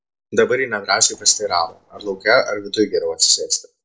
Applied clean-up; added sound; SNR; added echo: neural separator model SepFormer DNS4.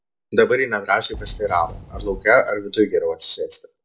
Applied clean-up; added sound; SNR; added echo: none; Fireworks; 20 dB; reverberation time 0.2 s.